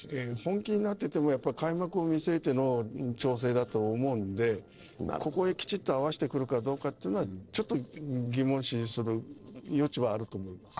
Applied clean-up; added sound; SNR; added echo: neural separator model SepFormer DNS4.